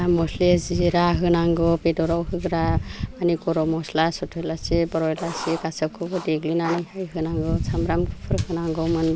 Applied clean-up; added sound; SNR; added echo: none; Writing; 14 dB; none.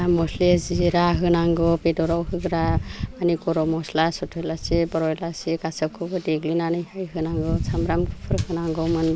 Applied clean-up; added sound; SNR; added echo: none; none; none; none.